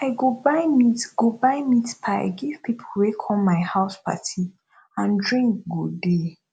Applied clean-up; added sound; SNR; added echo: none; none; none; none.